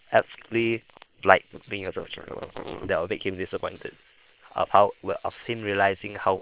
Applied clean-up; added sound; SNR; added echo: neural separator model SepFormer WHAM!.